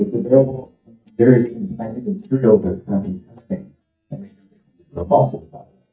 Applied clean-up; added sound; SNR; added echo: neural mask model DeepFilterNet 3.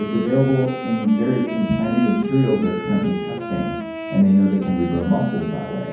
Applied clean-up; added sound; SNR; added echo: none; Wind instrument, woodwind instrument; 10 dB; reverberation time 1.2 s.